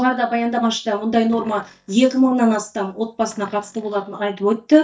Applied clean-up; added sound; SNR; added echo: neural mask model DeepFilterNet 3.